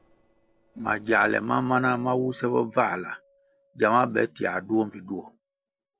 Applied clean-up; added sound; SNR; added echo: neural separator model SepFormer DNS4.